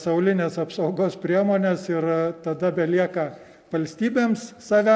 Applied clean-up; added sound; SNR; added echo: none; none; none; none.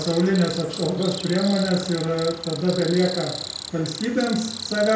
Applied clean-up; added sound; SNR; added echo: none; Cricket; 11 dB; reverberation time 0.5 s.